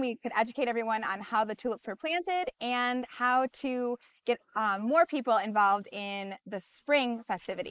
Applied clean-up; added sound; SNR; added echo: neural mask model Resemble Enhance denoiser.